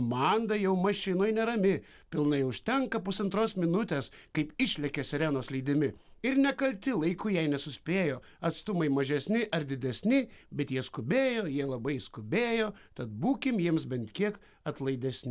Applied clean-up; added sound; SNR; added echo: none; none; none; none.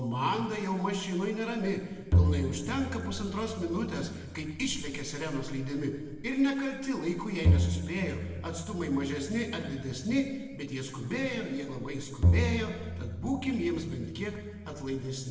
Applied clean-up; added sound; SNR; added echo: none; Bowed string instrument; -2 dB; reverberation time 1.2 s.